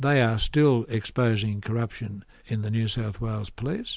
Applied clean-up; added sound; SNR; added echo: none; none; none; none.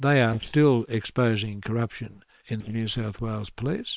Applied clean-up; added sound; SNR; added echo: neural separator model SepFormer WHAM!.